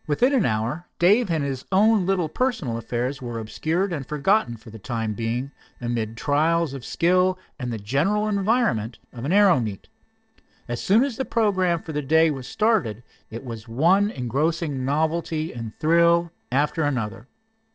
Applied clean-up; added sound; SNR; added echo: neural separator model SepFormer DNS4.